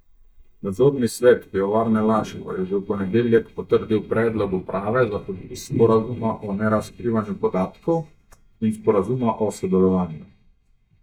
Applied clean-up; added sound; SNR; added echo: neural mask model DeepFilterNet 3.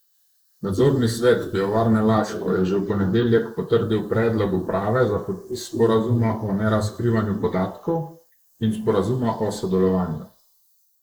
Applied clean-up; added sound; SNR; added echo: neural mask model Resemble Enhance denoiser.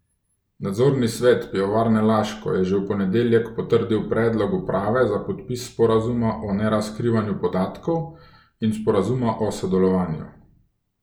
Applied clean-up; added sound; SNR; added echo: none; none; none; none.